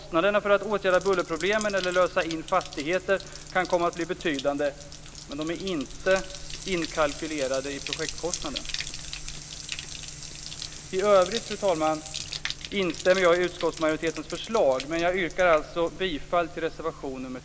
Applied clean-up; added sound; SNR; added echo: none; Bathtub (filling or washing) + Water / Splash, splatter; 12 dB; none.